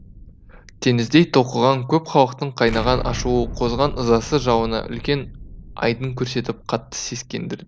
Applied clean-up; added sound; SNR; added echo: none; Explosion; 13 dB; none.